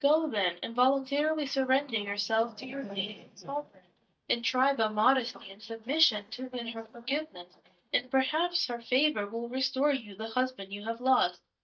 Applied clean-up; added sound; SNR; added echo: neural mask model DeepFilterNet 3.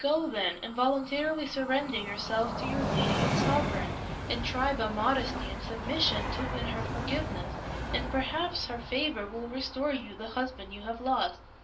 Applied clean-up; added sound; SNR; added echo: none; Train; 3 dB; reverberation time 0.3 s.